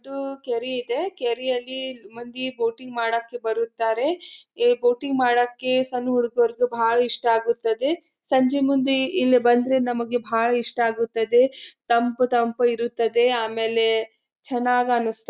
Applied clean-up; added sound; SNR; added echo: none; none; none; none.